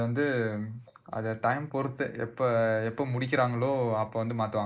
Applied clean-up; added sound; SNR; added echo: neural mask model Resemble Enhance denoiser.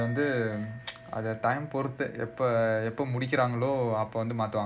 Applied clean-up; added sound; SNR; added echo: none; Chink, clink; 20 dB; none.